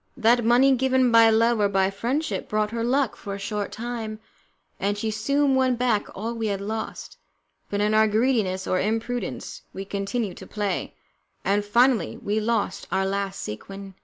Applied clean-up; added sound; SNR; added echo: none; none; none; none.